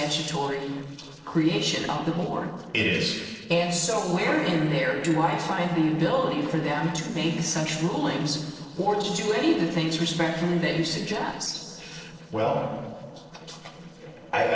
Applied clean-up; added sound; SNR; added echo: neural separator model SepFormer DNS4.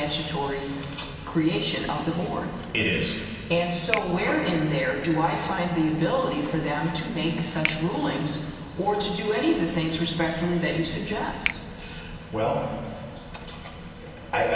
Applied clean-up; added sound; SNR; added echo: none; Finger snapping; 12 dB; reverberation time 2.4 s.